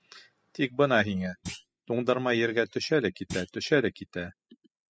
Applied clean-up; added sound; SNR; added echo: classical method spectral subtraction.